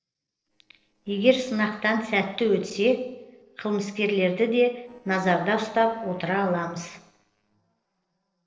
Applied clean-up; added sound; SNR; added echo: neural separator model SepFormer DNS4.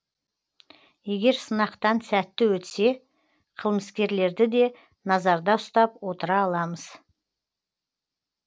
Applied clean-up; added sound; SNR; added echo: none; none; none; none.